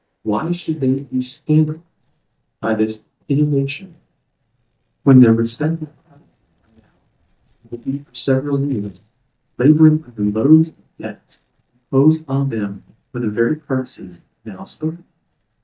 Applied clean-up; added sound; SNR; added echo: neural mask model DeepFilterNet 3.